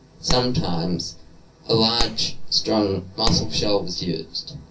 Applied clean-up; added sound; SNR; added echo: none; Clapping; 4 dB; reverberation time 0.3 s.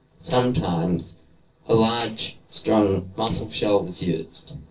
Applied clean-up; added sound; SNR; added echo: neural separator model SepFormer DNS4.